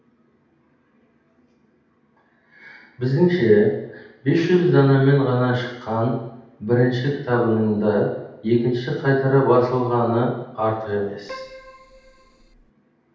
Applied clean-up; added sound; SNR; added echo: none; Keyboard (musical); 19 dB; reverberation time 0.8 s.